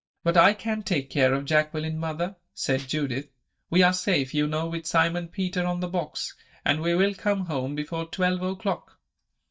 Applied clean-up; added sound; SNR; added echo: neural mask model DeepFilterNet 3.